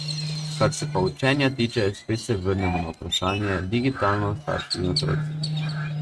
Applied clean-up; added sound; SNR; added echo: neural mask model RNNoise.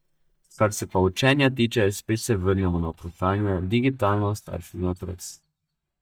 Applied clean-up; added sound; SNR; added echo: neural mask model DeepFilterNet 3.